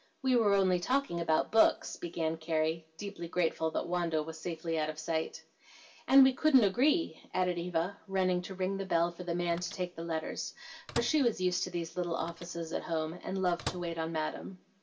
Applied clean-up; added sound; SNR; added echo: none; Microwave oven; 15 dB; reverberation time 0.2 s.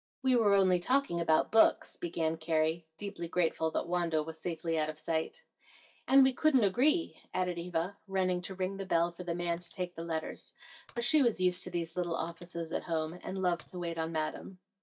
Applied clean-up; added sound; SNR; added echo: neural mask model DeepFilterNet 3.